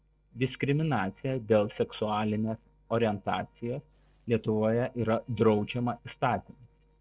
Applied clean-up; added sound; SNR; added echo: neural separator model SepFormer DNS4.